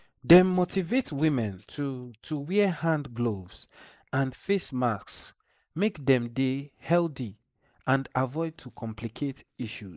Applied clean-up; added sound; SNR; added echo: neural mask model Resemble Enhance denoiser.